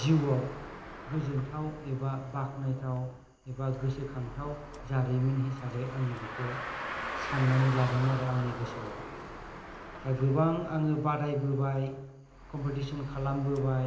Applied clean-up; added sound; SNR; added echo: none; Car; 11 dB; reverberation time 0.8 s.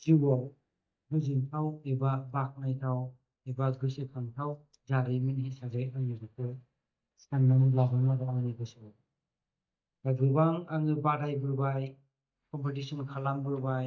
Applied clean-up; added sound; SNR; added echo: neural mask model DeepFilterNet 3.